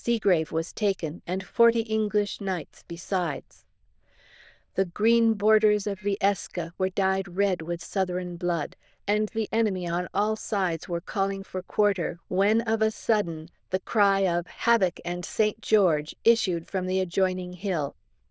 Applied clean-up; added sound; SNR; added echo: neural diffusion model UNIVERSE++.